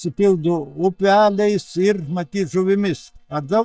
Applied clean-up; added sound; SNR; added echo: neural mask model DeepFilterNet 3.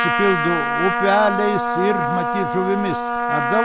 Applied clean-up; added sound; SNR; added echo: none; Trumpet; 0 dB; none.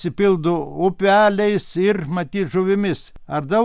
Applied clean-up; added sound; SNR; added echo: none; none; none; none.